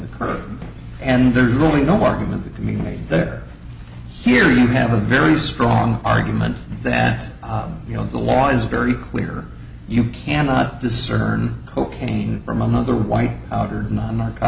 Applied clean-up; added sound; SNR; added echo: none; none; none; none.